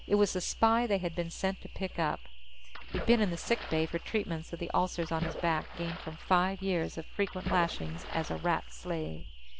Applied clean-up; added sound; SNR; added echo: none; Splash, splatter; 12 dB; none.